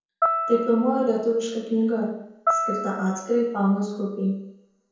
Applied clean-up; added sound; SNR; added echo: none; Piano; 5 dB; reverberation time 0.9 s.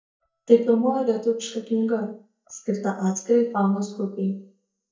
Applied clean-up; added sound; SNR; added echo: neural mask model DeepFilterNet 3.